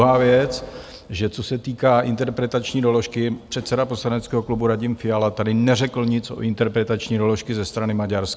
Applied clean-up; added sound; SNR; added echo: none; none; none; none.